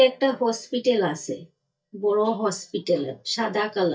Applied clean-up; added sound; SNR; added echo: neural mask model DeepFilterNet 3.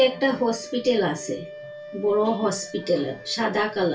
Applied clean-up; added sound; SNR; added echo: none; Wind instrument, woodwind instrument; 16 dB; reverberation time 0.3 s.